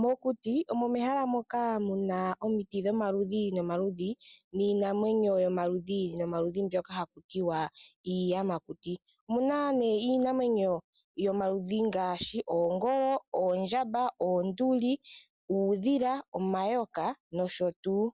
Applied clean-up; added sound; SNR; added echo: none; none; none; none.